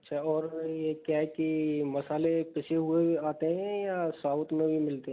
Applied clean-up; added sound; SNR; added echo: none; none; none; none.